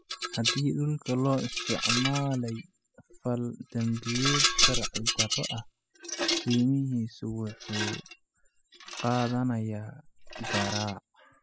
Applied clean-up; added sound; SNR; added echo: classical method spectral subtraction.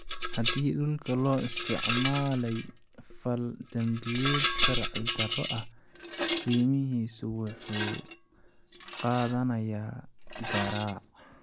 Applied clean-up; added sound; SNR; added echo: none; Rattle; 1 dB; none.